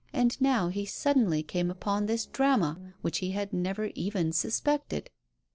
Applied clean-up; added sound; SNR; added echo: neural separator model SepFormer DNS4.